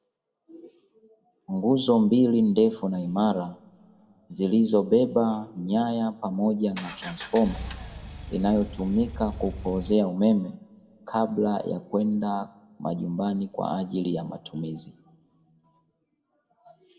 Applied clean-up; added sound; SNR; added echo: none; Engine; 11 dB; reverberation time 0.7 s.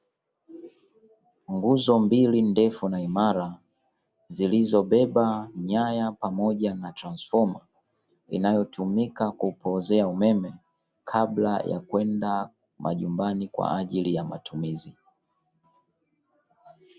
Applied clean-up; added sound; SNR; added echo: none; none; none; none.